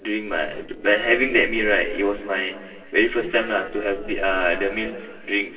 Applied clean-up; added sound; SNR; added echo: neural separator model SepFormer DNS4.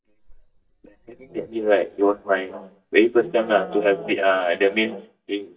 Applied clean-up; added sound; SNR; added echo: neural mask model DeepFilterNet 3.